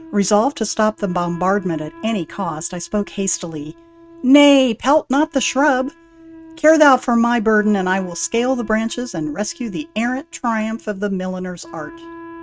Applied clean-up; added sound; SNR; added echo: neural mask model RNNoise.